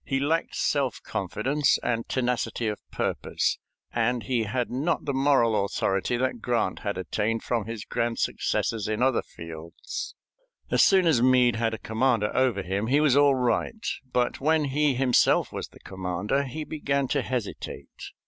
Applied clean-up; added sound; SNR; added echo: none; none; none; none.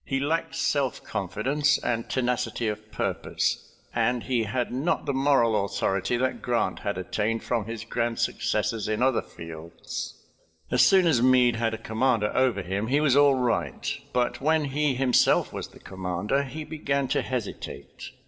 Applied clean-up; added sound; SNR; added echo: none; none; none; reverberation time 0.7 s.